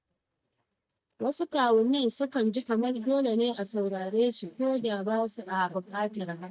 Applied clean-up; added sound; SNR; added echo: neural mask model DeepFilterNet 3.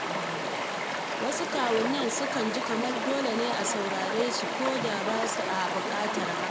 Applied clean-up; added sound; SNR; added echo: none; Stream; -1 dB; none.